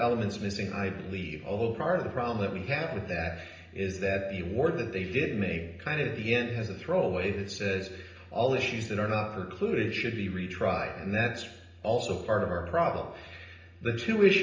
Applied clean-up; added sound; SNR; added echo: none; none; none; reverberation time 0.9 s.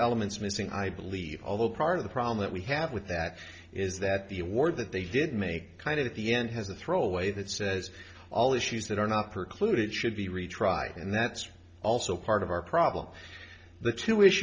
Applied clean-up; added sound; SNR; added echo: none; none; none; none.